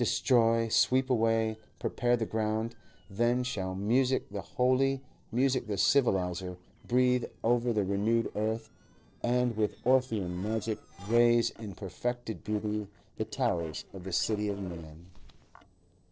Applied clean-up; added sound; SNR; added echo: neural separator model SepFormer DNS4.